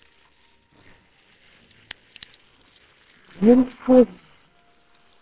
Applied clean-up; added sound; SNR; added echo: neural separator model SepFormer WHAMR!.